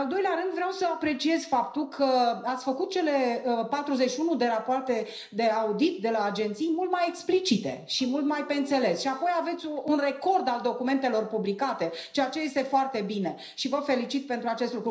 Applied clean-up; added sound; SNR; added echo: neural separator model SepFormer DNS4.